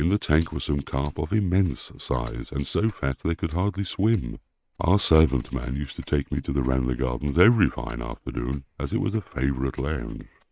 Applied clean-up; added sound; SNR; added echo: neural mask model RNNoise.